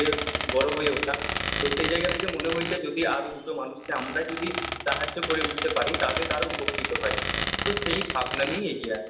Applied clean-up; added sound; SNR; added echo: none; Squeak; 1 dB; reverberation time 0.8 s.